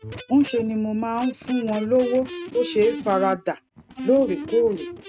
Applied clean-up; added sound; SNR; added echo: neural mask model RNNoise.